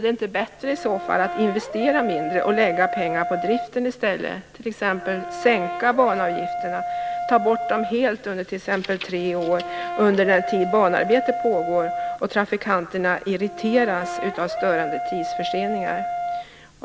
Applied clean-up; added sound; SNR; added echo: none; Brass instrument; 6 dB; none.